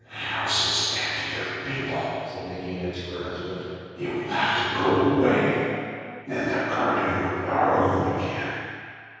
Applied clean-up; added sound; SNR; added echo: none; none; none; reverberation time 2.2 s.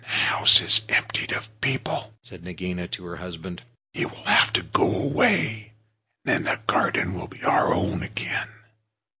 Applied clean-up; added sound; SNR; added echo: none; none; none; none.